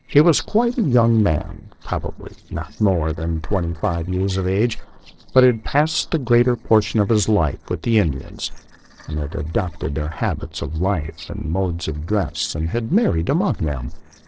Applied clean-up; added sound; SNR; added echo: neural separator model SepFormer DNS4.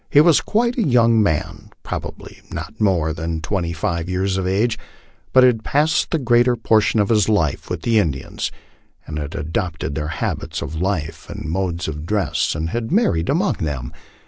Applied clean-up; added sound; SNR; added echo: none; none; none; none.